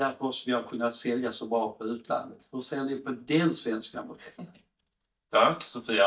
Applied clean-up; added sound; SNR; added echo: neural mask model DeepFilterNet 3.